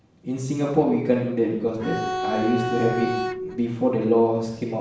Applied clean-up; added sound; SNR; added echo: none; Bowed string instrument; 4 dB; reverberation time 0.6 s.